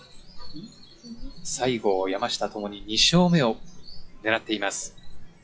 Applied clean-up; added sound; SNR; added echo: classical method WPE with log-MMSE.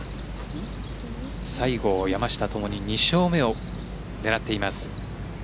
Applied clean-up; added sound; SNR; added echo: none; none; none; none.